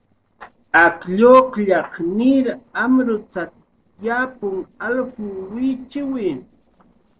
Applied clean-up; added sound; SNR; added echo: neural separator model SepFormer DNS4.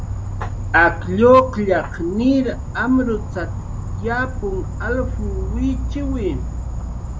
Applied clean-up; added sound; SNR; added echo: none; Insect; 5 dB; none.